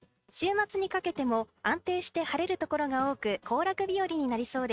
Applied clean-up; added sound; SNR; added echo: neural mask model RNNoise.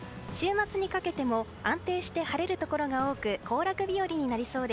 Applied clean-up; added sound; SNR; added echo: none; Fireworks; 20 dB; none.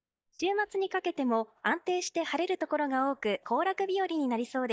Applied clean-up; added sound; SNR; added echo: neural mask model DeepFilterNet 3.